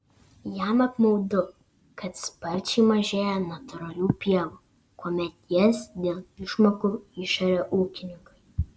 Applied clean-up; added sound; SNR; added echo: none; none; none; none.